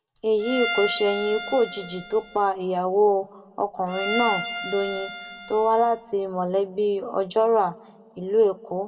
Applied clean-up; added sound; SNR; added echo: none; Bowed string instrument; 8 dB; reverberation time 0.9 s.